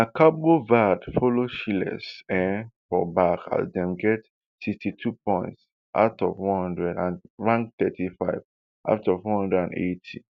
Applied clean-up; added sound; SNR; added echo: none; none; none; none.